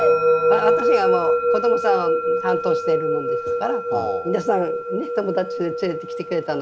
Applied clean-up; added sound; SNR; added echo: none; Musical instrument; -4 dB; none.